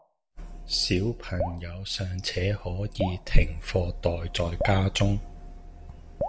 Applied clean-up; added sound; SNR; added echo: none; Drip; 12 dB; none.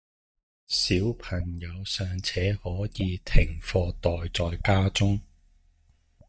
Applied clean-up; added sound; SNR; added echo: neural mask model DeepFilterNet 3.